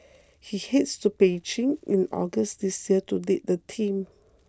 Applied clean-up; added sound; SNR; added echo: none; none; none; none.